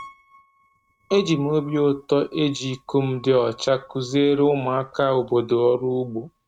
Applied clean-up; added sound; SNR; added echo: neural mask model RNNoise.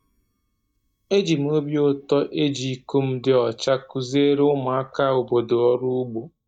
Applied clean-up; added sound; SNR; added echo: neural mask model DeepFilterNet 3.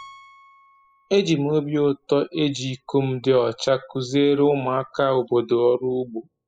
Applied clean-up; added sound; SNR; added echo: classical method spectral subtraction.